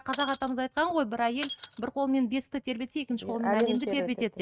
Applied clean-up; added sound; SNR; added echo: neural mask model RNNoise.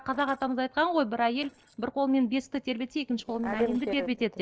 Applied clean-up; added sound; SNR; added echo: neural separator model SepFormer DNS4.